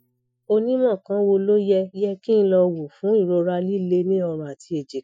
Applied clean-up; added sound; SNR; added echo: classical method Wiener filter.